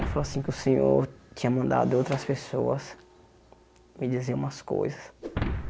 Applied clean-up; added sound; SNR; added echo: none; Shatter; 10 dB; none.